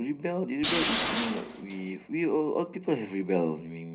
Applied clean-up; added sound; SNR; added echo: none; Tools; 2 dB; reverberation time 0.4 s.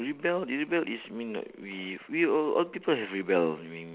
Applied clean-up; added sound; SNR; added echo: none; none; none; none.